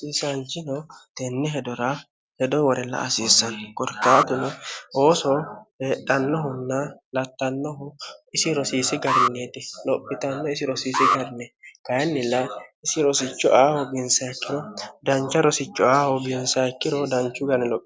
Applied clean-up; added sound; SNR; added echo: none; Alarm; 3 dB; none.